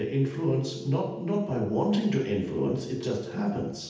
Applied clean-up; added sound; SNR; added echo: none; Telephone; 13 dB; reverberation time 0.8 s.